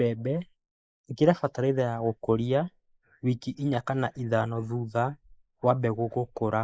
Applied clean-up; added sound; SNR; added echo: neural mask model Resemble Enhance denoiser.